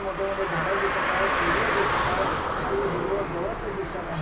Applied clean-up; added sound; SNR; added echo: none; Car; -3 dB; reverberation time 0.1 s.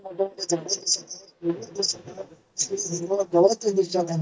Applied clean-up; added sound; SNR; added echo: neural mask model DeepFilterNet 3.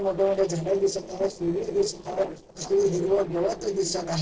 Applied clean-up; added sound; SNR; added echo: neural separator model SepFormer DNS4.